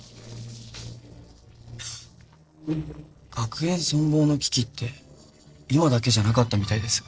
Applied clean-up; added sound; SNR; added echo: neural separator model SepFormer DNS4.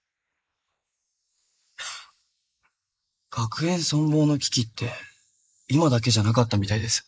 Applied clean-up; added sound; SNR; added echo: neural mask model Resemble Enhance denoiser.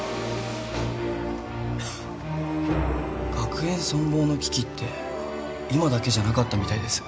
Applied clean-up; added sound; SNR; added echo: none; Breathing; 15 dB; none.